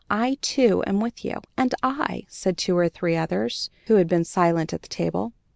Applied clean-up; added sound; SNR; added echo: none; none; none; none.